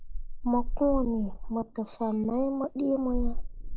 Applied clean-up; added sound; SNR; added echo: neural mask model Resemble Enhance denoiser.